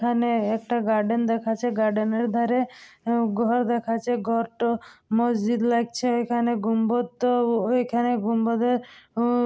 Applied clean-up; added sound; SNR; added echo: none; none; none; none.